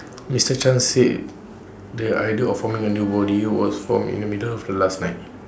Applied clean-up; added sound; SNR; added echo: none; none; none; none.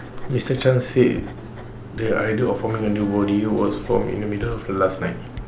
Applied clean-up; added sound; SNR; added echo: none; Writing; 12 dB; none.